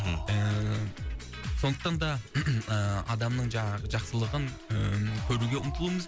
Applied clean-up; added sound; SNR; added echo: none; Growling; 18 dB; none.